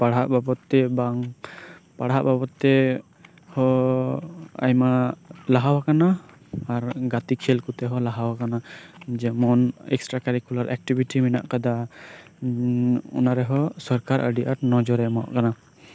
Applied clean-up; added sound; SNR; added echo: none; none; none; none.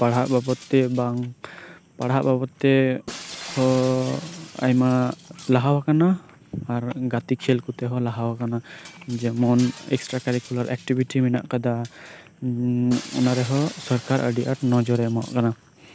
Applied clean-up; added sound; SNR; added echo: none; Shatter; 20 dB; none.